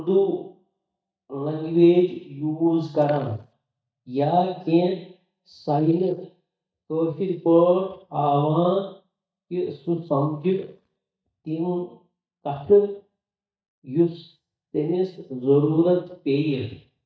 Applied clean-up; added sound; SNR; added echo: neural mask model DeepFilterNet 3.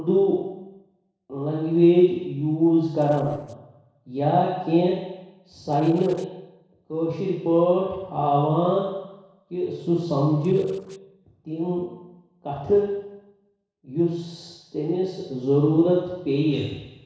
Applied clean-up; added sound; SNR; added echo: neural separator model SepFormer DNS4.